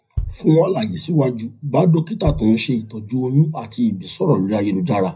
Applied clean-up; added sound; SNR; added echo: none; Bass drum; 14 dB; reverberation time 0.3 s.